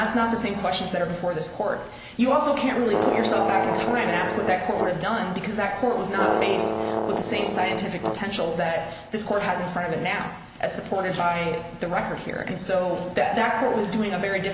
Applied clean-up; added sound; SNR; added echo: none; Brass instrument; 2 dB; none.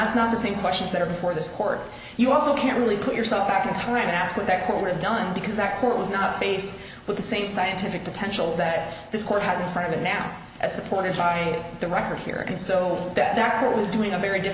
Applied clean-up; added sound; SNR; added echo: none; none; none; none.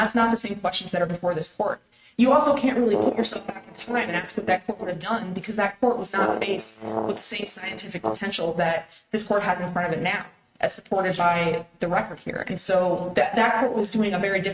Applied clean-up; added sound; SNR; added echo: neural mask model RNNoise.